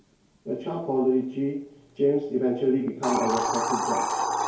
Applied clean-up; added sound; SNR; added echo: none; Hiss; 4 dB; reverberation time 2.4 s.